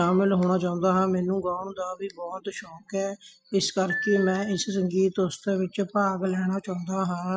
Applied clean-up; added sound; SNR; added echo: classical method spectral subtraction.